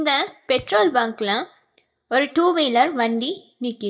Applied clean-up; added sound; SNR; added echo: neural mask model DeepFilterNet 3.